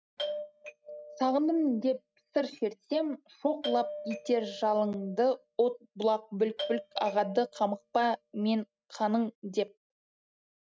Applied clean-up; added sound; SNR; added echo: neural mask model RNNoise.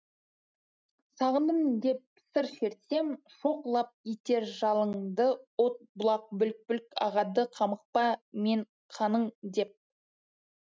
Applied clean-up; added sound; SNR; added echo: none; none; none; none.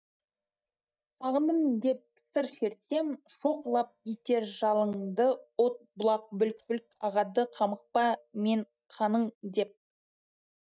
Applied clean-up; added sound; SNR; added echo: neural mask model DeepFilterNet 3.